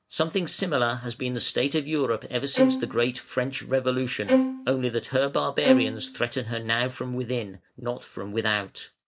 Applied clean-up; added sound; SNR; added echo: none; Bowed string instrument; -2 dB; none.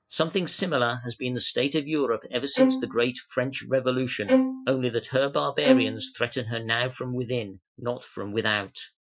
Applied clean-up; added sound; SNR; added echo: classical method Wiener filter.